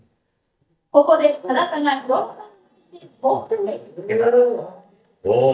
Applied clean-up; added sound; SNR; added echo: neural mask model DeepFilterNet 3.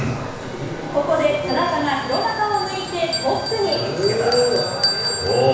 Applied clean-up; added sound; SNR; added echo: none; Bell; 8 dB; reverberation time 1.1 s.